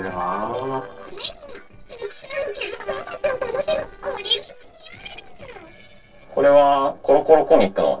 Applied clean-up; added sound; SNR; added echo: neural separator model SepFormer DNS4.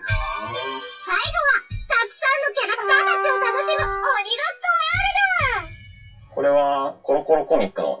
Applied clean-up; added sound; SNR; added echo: classical method WPE with log-MMSE.